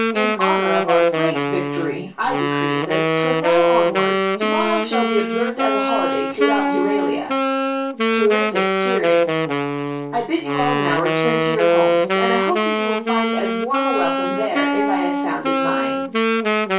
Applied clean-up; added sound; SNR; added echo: none; Wind instrument, woodwind instrument; -5 dB; reverberation time 0.3 s.